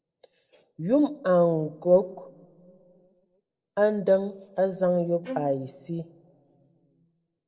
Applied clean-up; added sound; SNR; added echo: neural separator model SepFormer DNS4.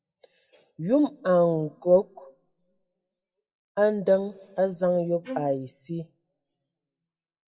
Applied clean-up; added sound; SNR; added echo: classical method WPE with log-MMSE.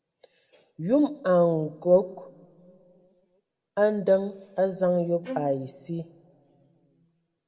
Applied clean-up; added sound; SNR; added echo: none; Bowed string instrument; 12 dB; reverberation time 1.7 s.